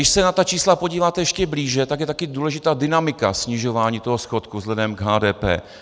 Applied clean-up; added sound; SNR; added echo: none; none; none; none.